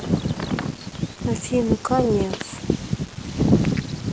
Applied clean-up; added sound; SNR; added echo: none; Bird vocalization, bird call, bird song; -4 dB; none.